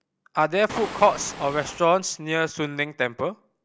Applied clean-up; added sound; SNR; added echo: none; Waves, surf; 11 dB; none.